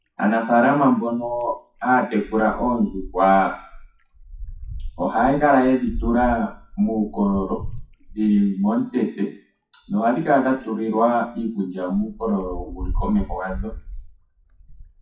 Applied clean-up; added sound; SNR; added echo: classical method WPE with log-MMSE.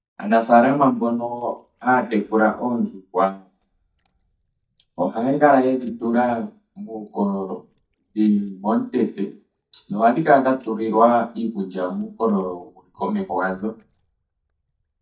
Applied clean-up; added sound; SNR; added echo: neural mask model DeepFilterNet 3.